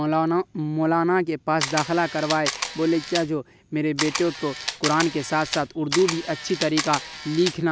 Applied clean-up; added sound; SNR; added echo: none; Camera; 7 dB; none.